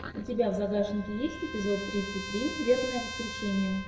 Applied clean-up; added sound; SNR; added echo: none; Trumpet; 10 dB; reverberation time 0.8 s.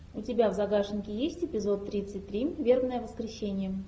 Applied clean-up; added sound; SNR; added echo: none; none; none; none.